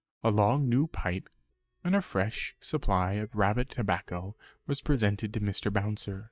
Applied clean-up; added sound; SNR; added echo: neural mask model DeepFilterNet 3.